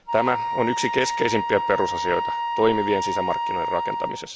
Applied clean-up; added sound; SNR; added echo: none; Wind instrument, woodwind instrument; 2 dB; none.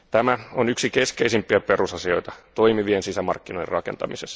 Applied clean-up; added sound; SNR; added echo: none; none; none; none.